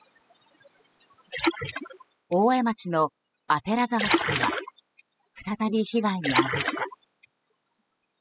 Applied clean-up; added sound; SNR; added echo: classical method spectral subtraction.